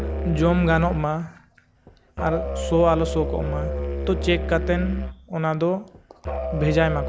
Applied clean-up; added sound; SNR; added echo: none; Musical instrument; 4 dB; none.